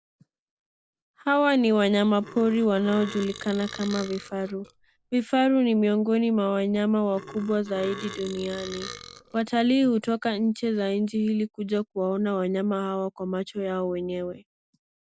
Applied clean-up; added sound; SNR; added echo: none; Burping, eructation; 17 dB; none.